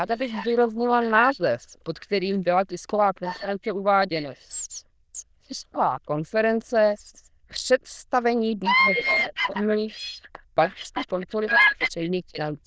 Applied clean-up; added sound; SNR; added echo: neural diffusion model UNIVERSE++.